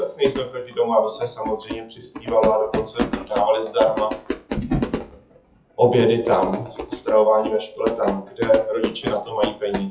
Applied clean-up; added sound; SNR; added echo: classical method WPE with log-MMSE.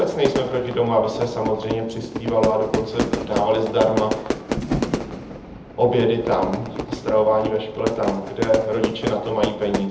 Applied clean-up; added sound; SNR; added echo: none; Fire / Fireworks; 5 dB; reverberation time 0.7 s.